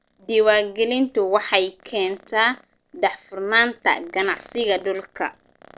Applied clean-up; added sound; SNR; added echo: neural separator model SepFormer DNS4.